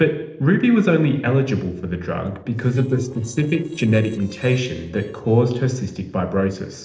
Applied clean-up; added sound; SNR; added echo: neural separator model SepFormer DNS4.